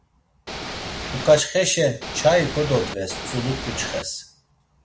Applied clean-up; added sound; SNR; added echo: none; Ocean / Boat, Water vehicle; 7 dB; none.